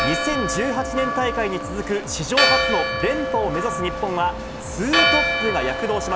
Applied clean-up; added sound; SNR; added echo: none; Church bell; -1 dB; none.